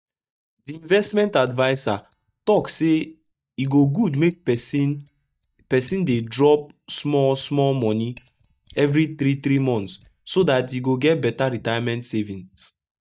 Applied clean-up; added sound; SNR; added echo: neural mask model DeepFilterNet 3.